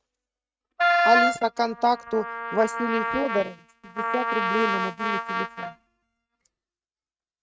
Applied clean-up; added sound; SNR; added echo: neural mask model RNNoise.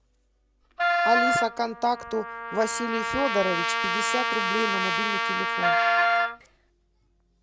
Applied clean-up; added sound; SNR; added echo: none; Trumpet + Wind instrument, woodwind instrument; -4 dB; none.